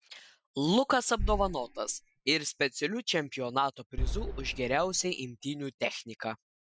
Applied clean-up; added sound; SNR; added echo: classical method Wiener filter.